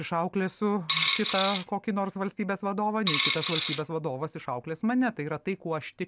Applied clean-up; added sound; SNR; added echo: none; Coin (dropping); -4 dB; none.